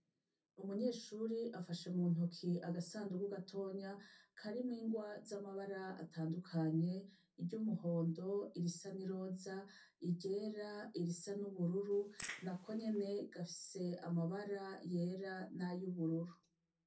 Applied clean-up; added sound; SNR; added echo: neural separator model SepFormer DNS4.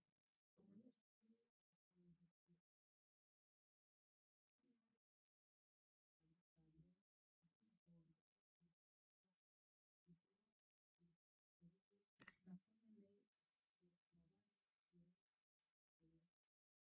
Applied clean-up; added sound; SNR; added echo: neural mask model DeepFilterNet 3.